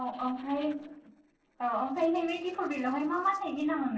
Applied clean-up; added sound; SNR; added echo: neural separator model SepFormer DNS4.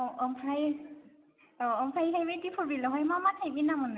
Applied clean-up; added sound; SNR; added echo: none; none; none; none.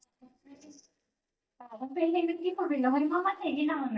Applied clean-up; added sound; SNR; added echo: neural mask model DeepFilterNet 3.